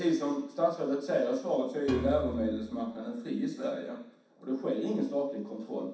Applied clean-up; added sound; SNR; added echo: none; Piano; 8 dB; reverberation time 0.7 s.